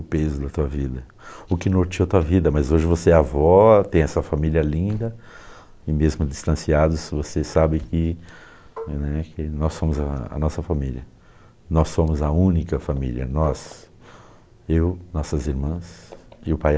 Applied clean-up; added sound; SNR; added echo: none; Marimba, xylophone; 19 dB; none.